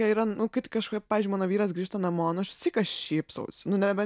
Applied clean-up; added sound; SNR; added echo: none; none; none; none.